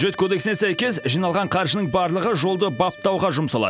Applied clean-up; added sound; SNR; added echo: none; Wind instrument, woodwind instrument; 20 dB; none.